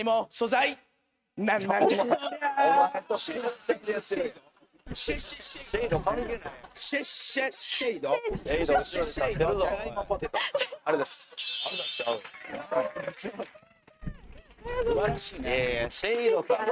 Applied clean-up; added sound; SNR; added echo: neural mask model RNNoise.